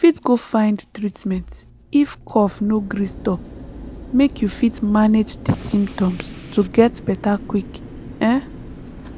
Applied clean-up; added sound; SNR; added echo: none; Mechanical fan + Rain; 16 dB; none.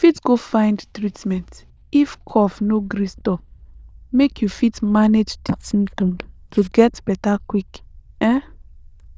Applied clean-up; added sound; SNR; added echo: neural diffusion model UNIVERSE++.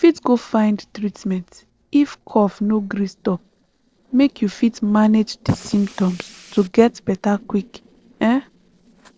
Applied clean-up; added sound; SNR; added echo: neural separator model SepFormer DNS4.